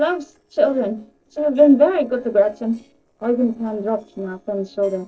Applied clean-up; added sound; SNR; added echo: neural separator model SepFormer DNS4.